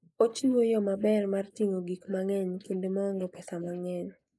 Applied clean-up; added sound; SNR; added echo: neural mask model Resemble Enhance denoiser.